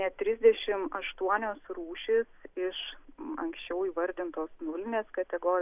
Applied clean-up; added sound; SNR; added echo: none; none; none; none.